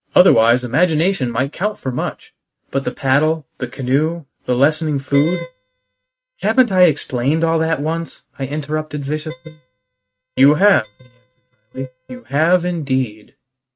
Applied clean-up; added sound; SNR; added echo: neural mask model RNNoise.